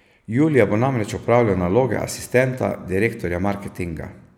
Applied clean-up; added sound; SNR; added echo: none; none; none; none.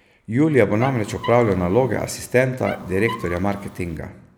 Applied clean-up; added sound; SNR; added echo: none; Squeak; 15 dB; none.